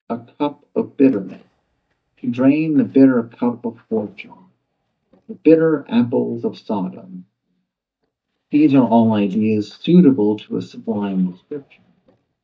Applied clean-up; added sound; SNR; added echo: neural mask model DeepFilterNet 3.